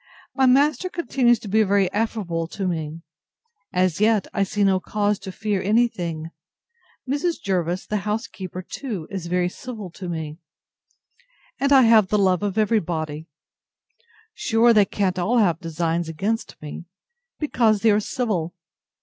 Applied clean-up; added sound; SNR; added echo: none; none; none; none.